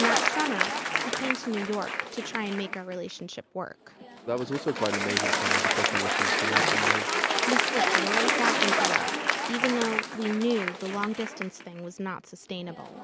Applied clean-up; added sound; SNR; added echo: none; Applause; -4 dB; none.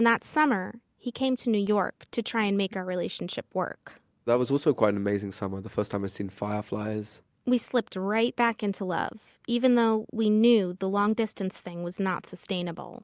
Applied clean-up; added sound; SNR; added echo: none; none; none; none.